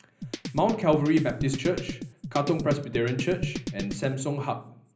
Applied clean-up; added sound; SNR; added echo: none; Drum kit; 7 dB; reverberation time 0.5 s.